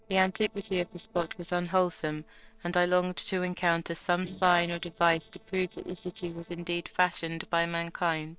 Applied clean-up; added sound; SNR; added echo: neural separator model SepFormer DNS4.